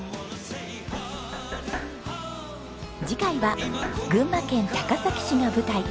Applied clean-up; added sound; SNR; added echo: none; Knock; 11 dB; none.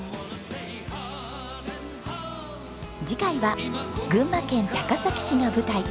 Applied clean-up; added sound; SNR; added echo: none; none; none; none.